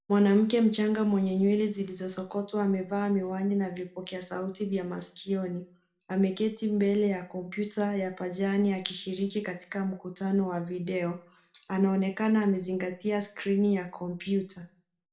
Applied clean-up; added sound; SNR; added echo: none; none; none; reverberation time 0.4 s.